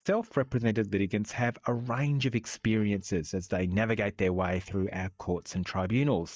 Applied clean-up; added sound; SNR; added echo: neural mask model DeepFilterNet 3.